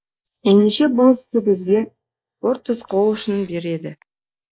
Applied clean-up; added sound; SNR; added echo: neural mask model Resemble Enhance denoiser.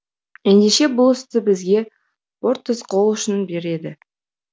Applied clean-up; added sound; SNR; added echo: none; none; none; none.